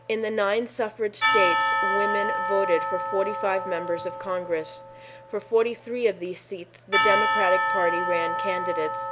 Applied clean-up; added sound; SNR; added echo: none; Percussion; 0 dB; none.